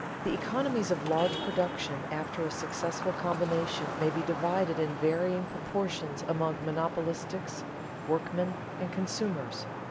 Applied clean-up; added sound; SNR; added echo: none; Traffic noise, roadway noise / Vehicle horn, car horn, honking; 5 dB; none.